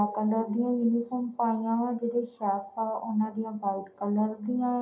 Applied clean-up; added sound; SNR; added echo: none; none; none; reverberation time 0.3 s.